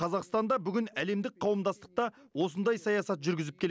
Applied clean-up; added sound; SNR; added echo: none; none; none; none.